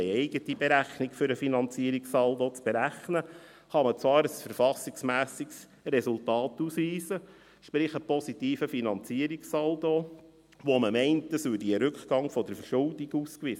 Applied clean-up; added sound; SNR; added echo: none; none; none; none.